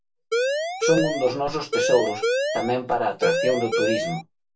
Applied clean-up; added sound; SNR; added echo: none; Siren; -2 dB; reverberation time 0.2 s.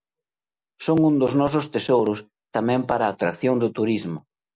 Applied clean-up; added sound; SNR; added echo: none; none; none; none.